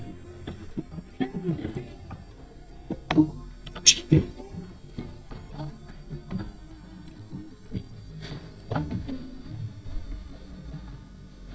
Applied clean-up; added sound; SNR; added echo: neural mask model DeepFilterNet 3.